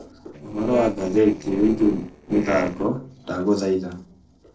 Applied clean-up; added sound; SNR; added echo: neural separator model SepFormer DNS4.